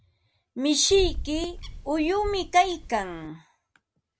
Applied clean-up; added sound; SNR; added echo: none; Bird; 9 dB; none.